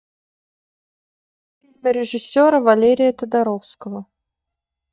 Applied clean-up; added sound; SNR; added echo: neural mask model DeepFilterNet 3.